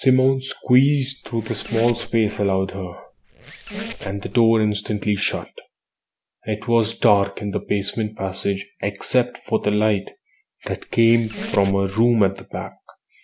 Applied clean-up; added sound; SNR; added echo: none; Squeak; 14 dB; none.